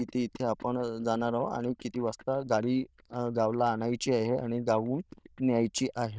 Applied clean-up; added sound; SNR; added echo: neural diffusion model UNIVERSE++.